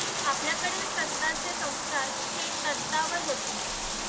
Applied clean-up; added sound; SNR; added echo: none; Bathtub (filling or washing); -2 dB; none.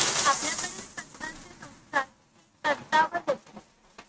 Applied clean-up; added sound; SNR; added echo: neural mask model RNNoise.